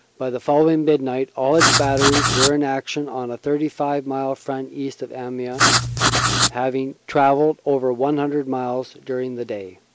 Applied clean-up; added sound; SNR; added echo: none; Writing; -3 dB; none.